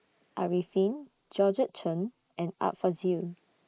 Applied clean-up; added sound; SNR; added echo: neural mask model Resemble Enhance denoiser.